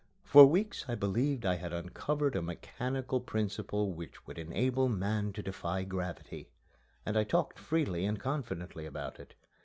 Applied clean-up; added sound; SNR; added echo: none; none; none; none.